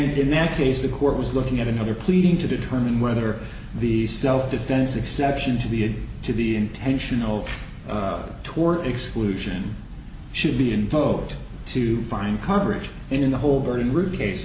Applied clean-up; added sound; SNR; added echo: none; none; none; none.